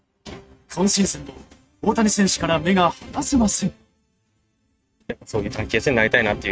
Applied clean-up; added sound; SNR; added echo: neural mask model RNNoise.